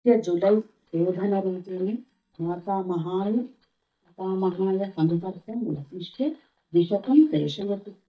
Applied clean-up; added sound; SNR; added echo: neural mask model DeepFilterNet 3.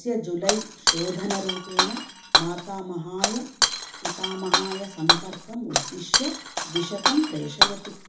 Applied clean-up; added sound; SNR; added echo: none; Shatter; -5 dB; reverberation time 0.4 s.